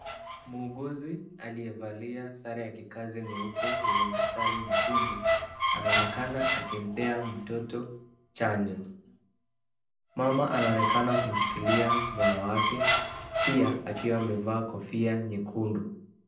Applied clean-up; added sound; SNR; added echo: none; Squeak; -1 dB; reverberation time 0.6 s.